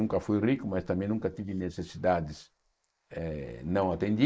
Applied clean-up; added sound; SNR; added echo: neural mask model Resemble Enhance denoiser.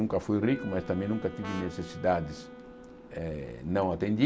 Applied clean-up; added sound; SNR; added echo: none; Brass instrument + Wind instrument, woodwind instrument; 15 dB; none.